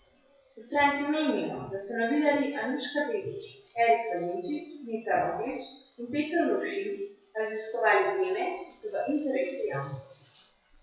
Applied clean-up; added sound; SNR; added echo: classical method WPE with log-MMSE.